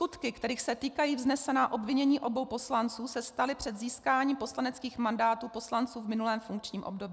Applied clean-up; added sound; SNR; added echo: none; none; none; none.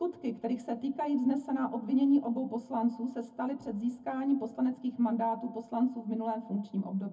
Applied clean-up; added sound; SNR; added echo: none; none; none; reverberation time 0.3 s.